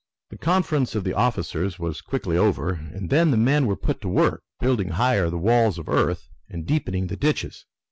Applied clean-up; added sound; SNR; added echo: none; none; none; none.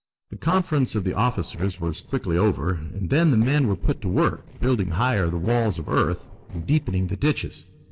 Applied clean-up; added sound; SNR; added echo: neural separator model SepFormer DNS4.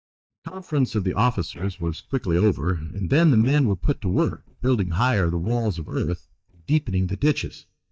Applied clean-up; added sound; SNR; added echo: neural mask model DeepFilterNet 3.